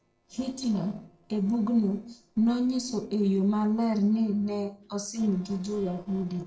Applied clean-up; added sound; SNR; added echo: neural separator model SepFormer DNS4.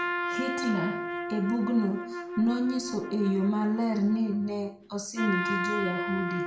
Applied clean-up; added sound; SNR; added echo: none; Trumpet; 5 dB; reverberation time 0.4 s.